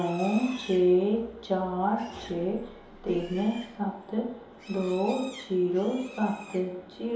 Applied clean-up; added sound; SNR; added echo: none; Livestock, farm animals, working animals; 20 dB; reverberation time 2.8 s.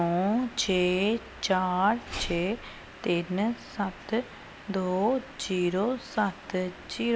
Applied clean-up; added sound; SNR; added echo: none; none; none; none.